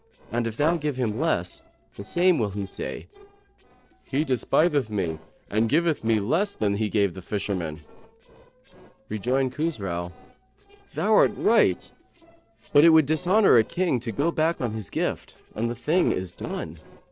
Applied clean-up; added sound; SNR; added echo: neural separator model SepFormer DNS4.